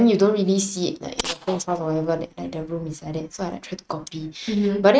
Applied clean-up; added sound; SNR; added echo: neural mask model RNNoise.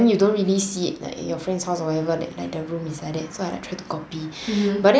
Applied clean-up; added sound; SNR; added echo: none; none; none; none.